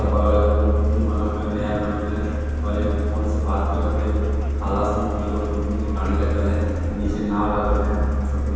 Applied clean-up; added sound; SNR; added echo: none; Truck; -3 dB; reverberation time 2.1 s.